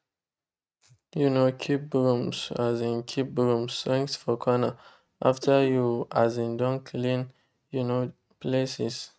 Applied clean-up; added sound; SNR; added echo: neural mask model RNNoise.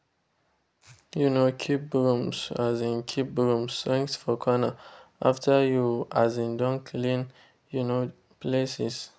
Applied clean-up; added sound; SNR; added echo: none; none; none; none.